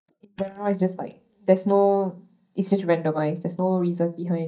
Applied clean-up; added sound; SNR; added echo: neural mask model DeepFilterNet 3.